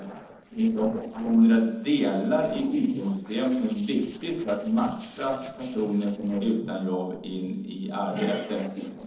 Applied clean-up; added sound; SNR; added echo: neural separator model SepFormer DNS4.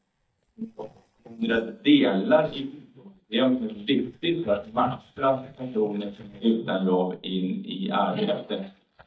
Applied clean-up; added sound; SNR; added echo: neural mask model DeepFilterNet 3.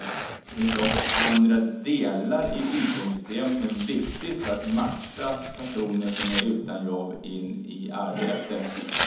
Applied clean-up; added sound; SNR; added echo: none; Tearing; 5 dB; reverberation time 1.3 s.